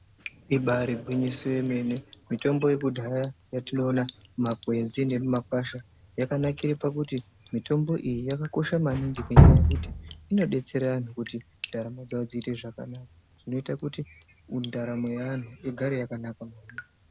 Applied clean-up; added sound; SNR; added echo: none; Drip; 1 dB; none.